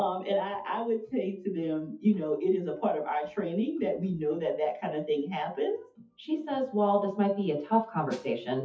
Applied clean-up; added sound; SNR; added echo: classical method WPE with log-MMSE.